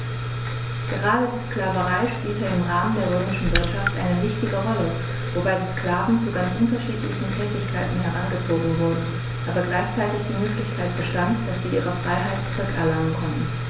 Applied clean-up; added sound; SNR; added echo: none; Raindrop / Splash, splatter; 8 dB; none.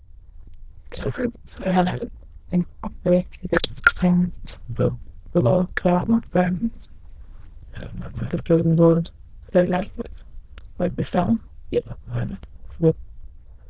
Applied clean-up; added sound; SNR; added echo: neural diffusion model UNIVERSE++.